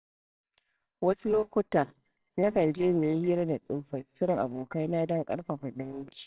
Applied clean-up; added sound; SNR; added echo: neural separator model SepFormer WHAMR!.